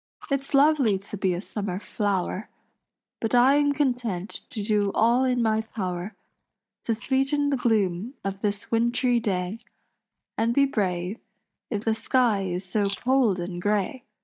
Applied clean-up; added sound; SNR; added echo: neural mask model DeepFilterNet 3.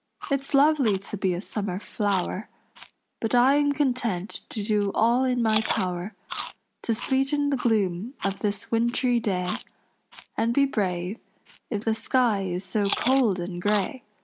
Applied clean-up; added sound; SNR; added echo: none; Chewing, mastication; 11 dB; none.